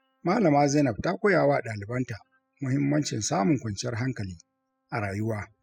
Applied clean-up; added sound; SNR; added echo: classical method spectral subtraction.